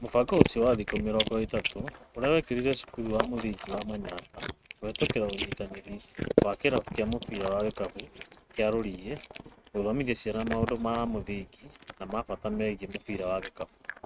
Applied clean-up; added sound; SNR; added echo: neural mask model RNNoise.